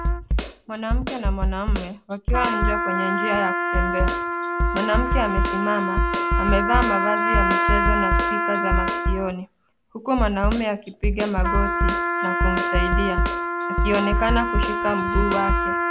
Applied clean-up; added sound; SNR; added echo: none; Snare drum + Trumpet; -5 dB; none.